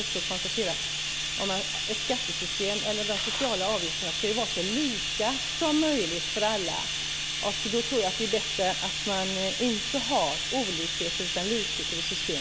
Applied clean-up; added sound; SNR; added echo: none; Bathtub (filling or washing); 0 dB; none.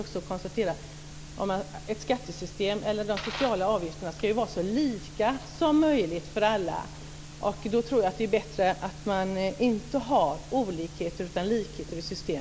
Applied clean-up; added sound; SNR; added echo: none; none; none; none.